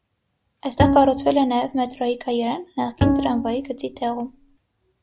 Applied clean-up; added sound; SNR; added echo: none; Bowed string instrument; 2 dB; none.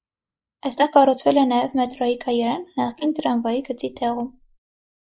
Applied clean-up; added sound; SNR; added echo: neural mask model Resemble Enhance denoiser.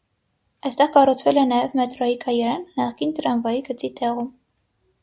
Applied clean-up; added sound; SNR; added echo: none; none; none; none.